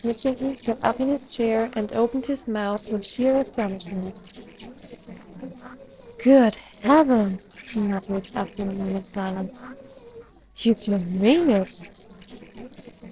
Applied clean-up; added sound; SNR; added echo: neural separator model SepFormer DNS4.